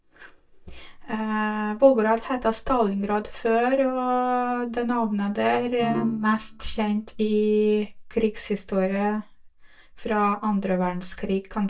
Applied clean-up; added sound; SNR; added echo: neural mask model DeepFilterNet 3.